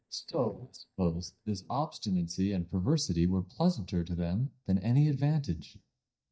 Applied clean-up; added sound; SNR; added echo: neural mask model DeepFilterNet 3.